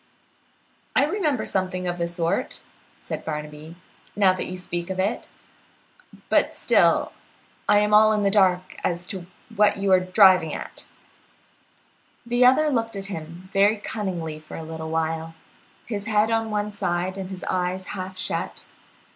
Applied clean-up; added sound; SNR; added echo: none; none; none; none.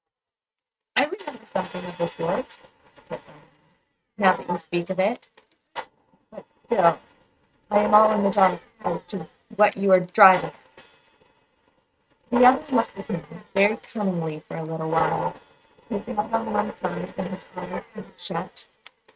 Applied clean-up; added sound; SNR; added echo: neural mask model RNNoise.